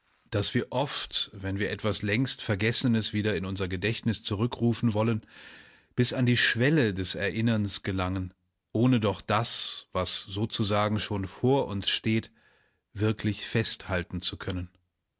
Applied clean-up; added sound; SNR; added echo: none; none; none; none.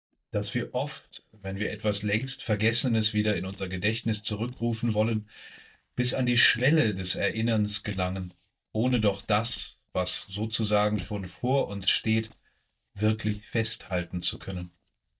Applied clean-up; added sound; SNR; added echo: neural mask model DeepFilterNet 3.